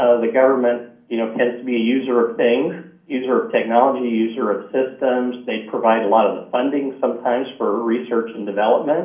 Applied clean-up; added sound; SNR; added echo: none; none; none; reverberation time 0.6 s.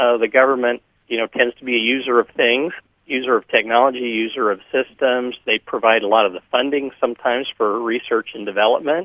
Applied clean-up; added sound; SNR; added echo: none; none; none; none.